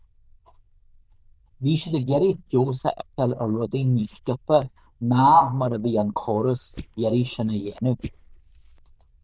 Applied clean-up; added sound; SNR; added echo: neural diffusion model UNIVERSE++.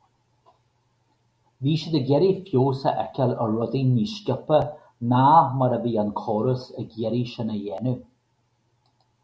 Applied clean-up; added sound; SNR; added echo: none; none; none; none.